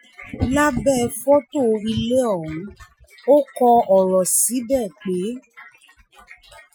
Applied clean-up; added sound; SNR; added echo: classical method Wiener filter.